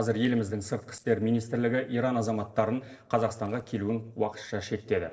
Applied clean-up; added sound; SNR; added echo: neural separator model SepFormer DNS4.